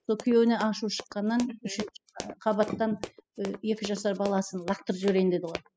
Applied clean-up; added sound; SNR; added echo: classical method spectral subtraction.